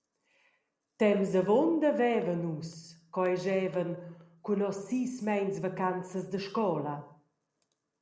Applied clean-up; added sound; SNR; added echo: none; none; none; none.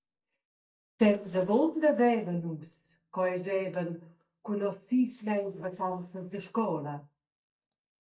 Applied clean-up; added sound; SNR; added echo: neural mask model DeepFilterNet 3.